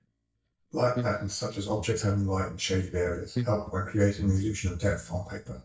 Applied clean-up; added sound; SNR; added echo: neural mask model DeepFilterNet 3.